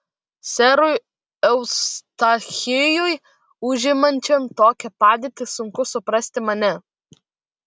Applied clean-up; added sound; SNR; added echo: none; none; none; none.